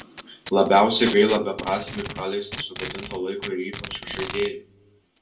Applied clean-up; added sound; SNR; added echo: none; Packing tape, duct tape; 13 dB; reverberation time 0.2 s.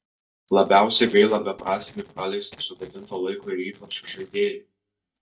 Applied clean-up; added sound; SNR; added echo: neural mask model DeepFilterNet 3.